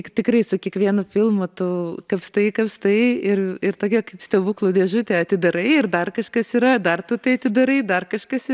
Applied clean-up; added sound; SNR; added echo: none; none; none; none.